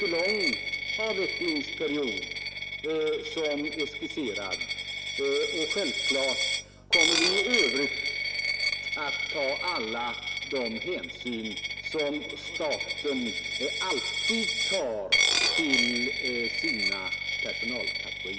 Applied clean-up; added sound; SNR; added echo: none; Coin (dropping); -3 dB; none.